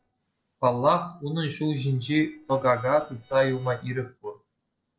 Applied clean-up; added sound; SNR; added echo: neural separator model SepFormer DNS4.